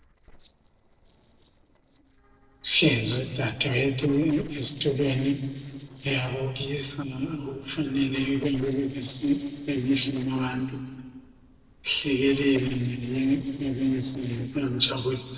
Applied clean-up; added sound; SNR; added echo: neural separator model SepFormer DNS4.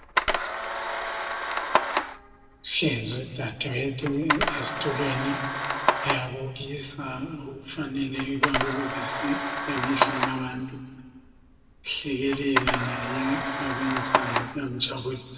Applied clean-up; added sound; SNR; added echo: none; Camera; -1 dB; reverberation time 1.3 s.